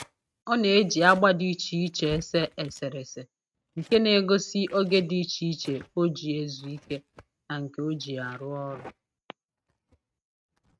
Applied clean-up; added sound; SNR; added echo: neural mask model RNNoise.